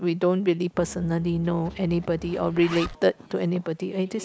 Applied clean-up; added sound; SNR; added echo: none; Bowed string instrument + Zipper (clothing); 17 dB; none.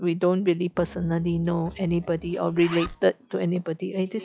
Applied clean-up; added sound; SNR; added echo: classical method log-MMSE.